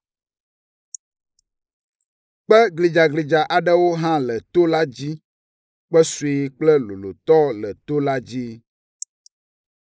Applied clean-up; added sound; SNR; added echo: neural mask model Resemble Enhance denoiser.